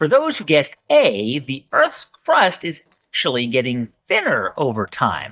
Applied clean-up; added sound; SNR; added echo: neural mask model DeepFilterNet 3.